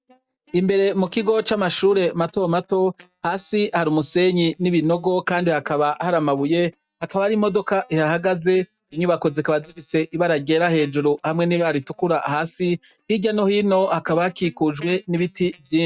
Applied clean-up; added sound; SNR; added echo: neural mask model DeepFilterNet 3.